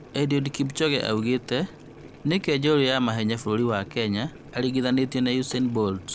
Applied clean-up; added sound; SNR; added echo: none; Boiling; 19 dB; none.